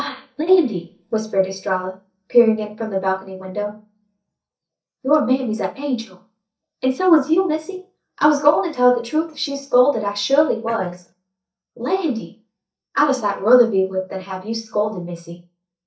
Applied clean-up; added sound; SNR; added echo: neural mask model DeepFilterNet 3.